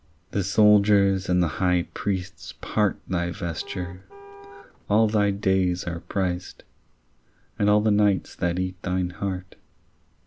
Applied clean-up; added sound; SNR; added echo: none; Car; 20 dB; none.